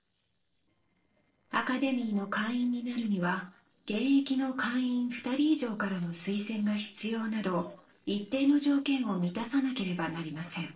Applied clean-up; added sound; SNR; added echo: neural separator model SepFormer DNS4.